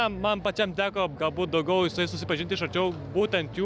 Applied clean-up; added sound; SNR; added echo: none; none; none; none.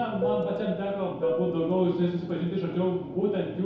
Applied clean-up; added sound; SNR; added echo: none; Fixed-wing aircraft, airplane; 7 dB; reverberation time 0.8 s.